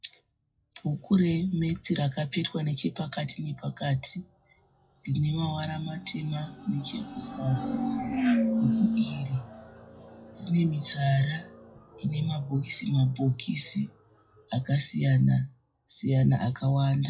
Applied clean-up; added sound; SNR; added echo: classical method WPE with log-MMSE.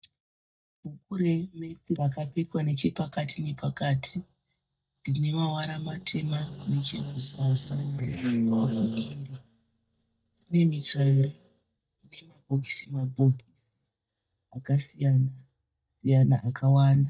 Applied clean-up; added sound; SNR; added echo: neural mask model DeepFilterNet 3.